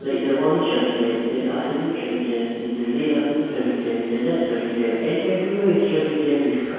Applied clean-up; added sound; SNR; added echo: none; none; none; reverberation time 2.0 s.